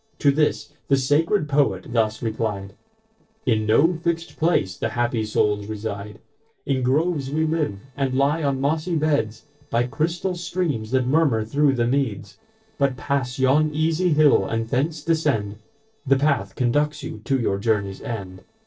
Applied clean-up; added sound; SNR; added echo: neural separator model SepFormer DNS4.